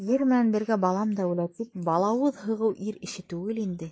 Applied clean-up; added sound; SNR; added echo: neural mask model Resemble Enhance denoiser.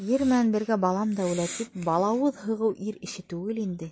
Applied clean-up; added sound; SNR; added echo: none; none; none; none.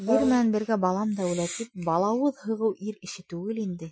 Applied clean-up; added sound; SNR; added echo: classical method Wiener filter.